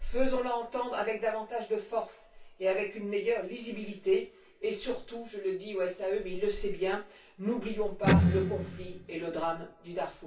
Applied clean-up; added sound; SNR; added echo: none; Electric guitar; -4 dB; reverberation time 0.2 s.